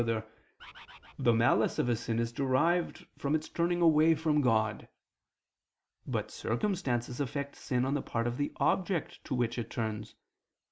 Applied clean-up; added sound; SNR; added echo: none; Bird; 19 dB; none.